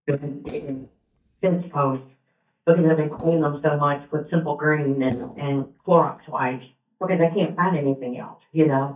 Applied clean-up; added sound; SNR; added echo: neural mask model DeepFilterNet 3.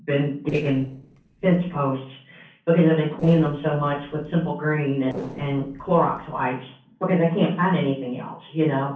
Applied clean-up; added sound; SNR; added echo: neural separator model SepFormer DNS4.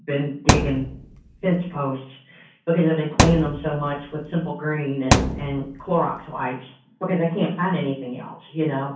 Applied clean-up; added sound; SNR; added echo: none; Thump, thud; -1 dB; reverberation time 0.6 s.